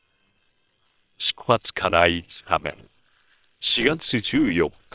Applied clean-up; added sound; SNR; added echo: neural separator model SepFormer WHAM!.